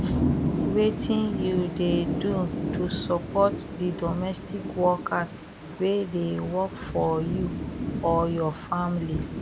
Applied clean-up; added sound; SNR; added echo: none; Thunder / Rain; 3 dB; none.